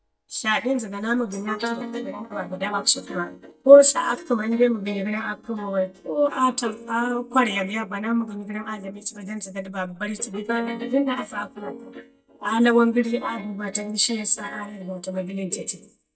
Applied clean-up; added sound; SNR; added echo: neural mask model DeepFilterNet 3.